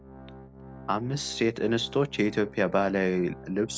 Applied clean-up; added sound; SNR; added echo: none; Organ; 17 dB; none.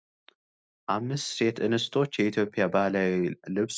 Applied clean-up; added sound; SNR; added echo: none; none; none; none.